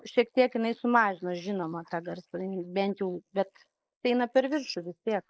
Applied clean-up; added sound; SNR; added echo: neural mask model Resemble Enhance denoiser.